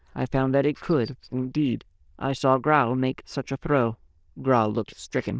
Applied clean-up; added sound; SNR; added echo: neural diffusion model UNIVERSE++.